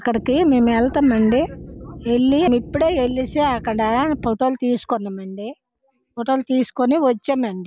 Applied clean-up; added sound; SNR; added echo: none; Wind instrument, woodwind instrument; 15 dB; none.